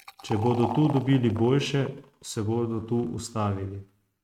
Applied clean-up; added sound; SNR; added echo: neural mask model RNNoise.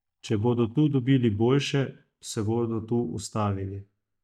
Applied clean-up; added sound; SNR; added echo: neural mask model DeepFilterNet 3.